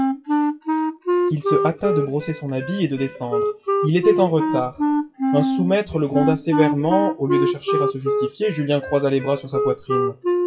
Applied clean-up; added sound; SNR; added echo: classical method WPE with log-MMSE.